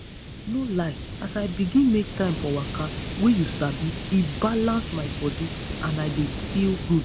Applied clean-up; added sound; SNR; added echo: none; Hiss; 6 dB; none.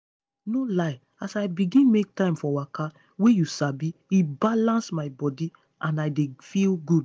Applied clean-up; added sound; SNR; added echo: none; none; none; none.